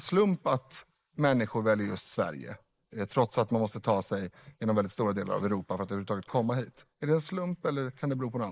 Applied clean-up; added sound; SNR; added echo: neural mask model Resemble Enhance denoiser.